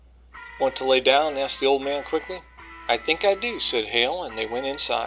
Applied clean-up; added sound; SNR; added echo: none; Guitar; 19 dB; none.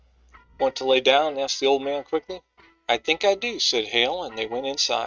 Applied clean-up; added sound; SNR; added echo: neural mask model RNNoise.